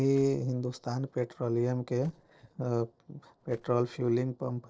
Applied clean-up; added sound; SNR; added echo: neural separator model SepFormer DNS4.